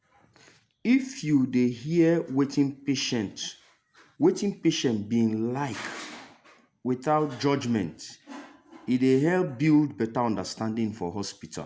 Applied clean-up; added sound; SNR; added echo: none; none; none; none.